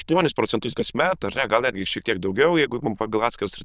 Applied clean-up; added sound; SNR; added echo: neural diffusion model UNIVERSE++.